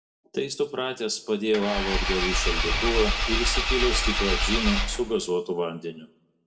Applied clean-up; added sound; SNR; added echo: none; Engine / Car; -3 dB; reverberation time 0.5 s.